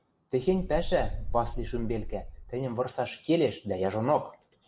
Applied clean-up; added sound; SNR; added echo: none; Wind; 5 dB; none.